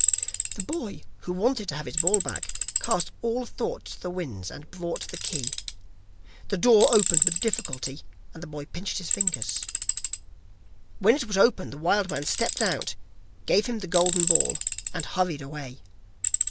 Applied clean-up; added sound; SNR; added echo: none; Tools; 2 dB; none.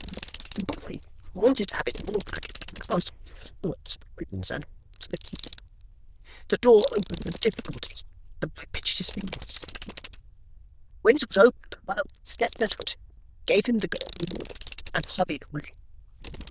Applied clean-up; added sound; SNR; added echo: neural diffusion model UNIVERSE++.